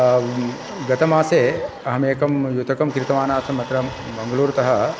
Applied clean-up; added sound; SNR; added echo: none; Domestic sounds, home sounds; 16 dB; none.